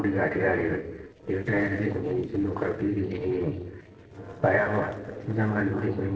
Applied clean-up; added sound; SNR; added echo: neural separator model SepFormer DNS4.